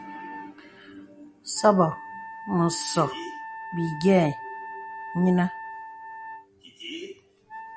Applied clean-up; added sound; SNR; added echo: none; Wind instrument, woodwind instrument; 12 dB; none.